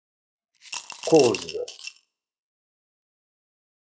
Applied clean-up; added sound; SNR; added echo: classical method log-MMSE.